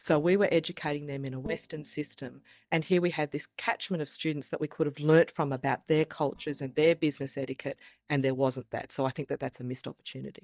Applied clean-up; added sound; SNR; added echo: neural mask model DeepFilterNet 3.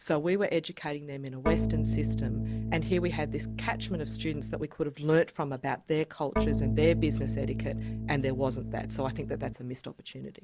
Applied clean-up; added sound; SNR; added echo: none; Organ; 0 dB; none.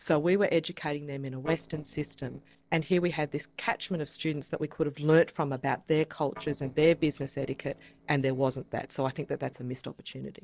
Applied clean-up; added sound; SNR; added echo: neural separator model SepFormer DNS4.